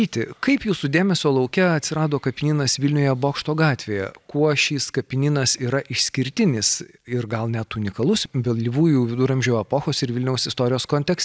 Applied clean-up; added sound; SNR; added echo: none; none; none; none.